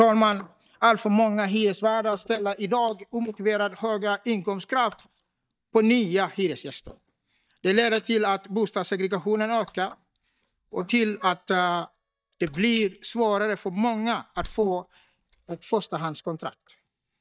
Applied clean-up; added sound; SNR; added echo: neural mask model DeepFilterNet 3.